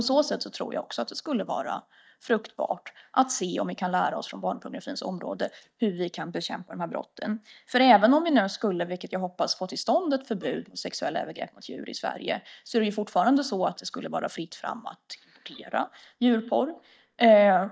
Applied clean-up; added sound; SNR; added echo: neural mask model DeepFilterNet 3.